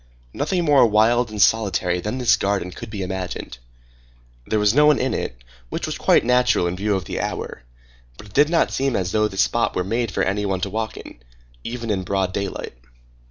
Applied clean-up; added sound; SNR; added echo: none; none; none; none.